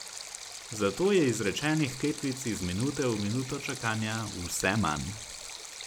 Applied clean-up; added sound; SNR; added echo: none; Stream; 11 dB; none.